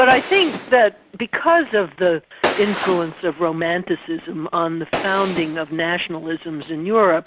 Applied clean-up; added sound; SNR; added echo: none; Gunshot, gunfire; 10 dB; none.